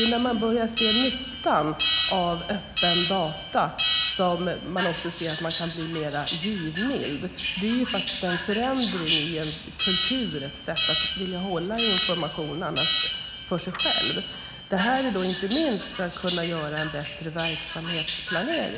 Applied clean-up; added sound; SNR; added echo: none; Alarm; 1 dB; none.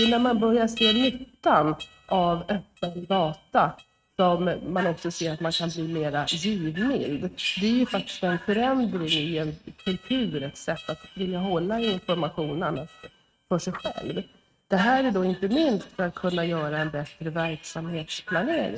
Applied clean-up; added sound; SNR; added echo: neural mask model RNNoise.